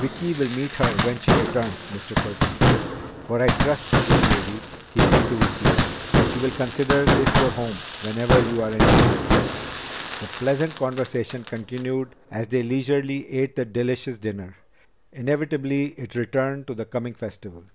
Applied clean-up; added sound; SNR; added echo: none; Fireworks; -2 dB; none.